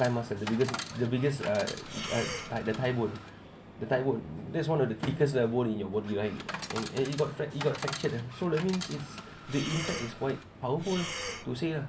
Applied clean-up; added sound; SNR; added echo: none; Coin (dropping) / Chatter + Breathing; 10 dB; none.